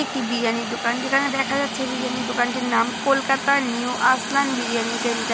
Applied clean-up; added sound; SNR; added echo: none; Hiss; 6 dB; none.